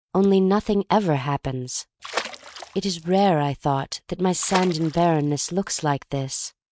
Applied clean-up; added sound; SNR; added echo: neural mask model RNNoise.